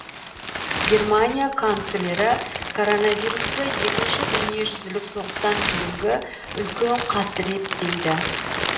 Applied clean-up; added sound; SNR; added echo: none; Crumpling, crinkling; 3 dB; reverberation time 1.2 s.